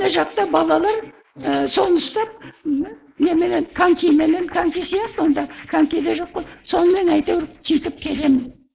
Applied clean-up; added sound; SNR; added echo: neural mask model Resemble Enhance denoiser.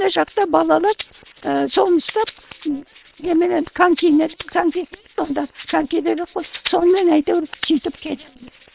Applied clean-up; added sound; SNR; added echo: neural separator model SepFormer WHAM!.